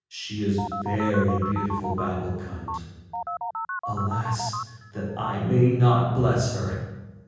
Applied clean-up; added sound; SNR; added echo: none; Telephone; 7 dB; reverberation time 1.3 s.